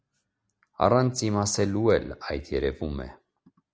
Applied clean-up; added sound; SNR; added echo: none; none; none; none.